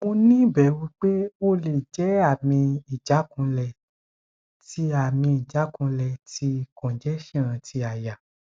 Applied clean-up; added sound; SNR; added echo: none; none; none; none.